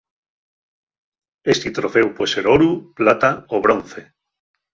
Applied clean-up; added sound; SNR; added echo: none; none; none; none.